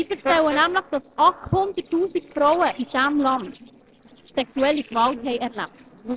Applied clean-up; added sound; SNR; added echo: neural separator model SepFormer DNS4.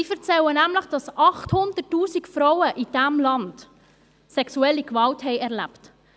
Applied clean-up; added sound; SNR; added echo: none; none; none; none.